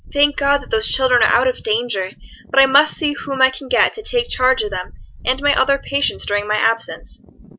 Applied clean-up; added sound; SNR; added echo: none; Wind; 18 dB; none.